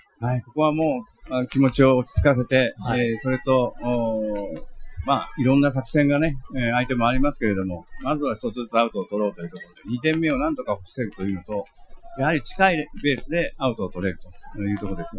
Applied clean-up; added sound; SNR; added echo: classical method Wiener filter.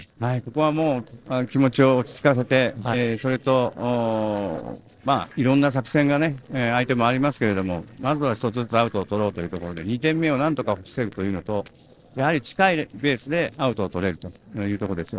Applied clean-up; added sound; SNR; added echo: neural separator model SepFormer DNS4.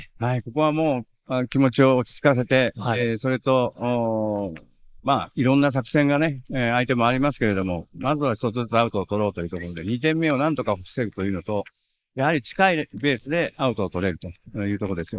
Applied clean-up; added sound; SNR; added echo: neural mask model Resemble Enhance denoiser.